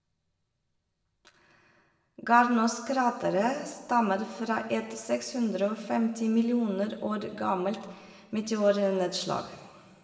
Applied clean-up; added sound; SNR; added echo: none; none; none; reverberation time 1.3 s.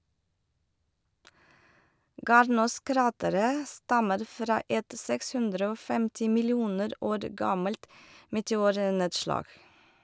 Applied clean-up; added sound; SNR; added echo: none; none; none; none.